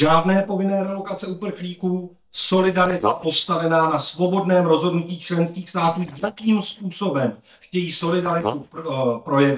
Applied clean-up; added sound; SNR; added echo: neural mask model DeepFilterNet 3.